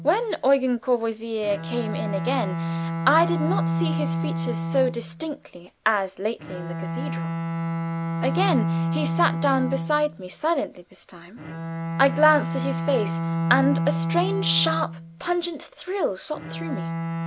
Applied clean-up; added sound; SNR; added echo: none; Bowed string instrument; 3 dB; none.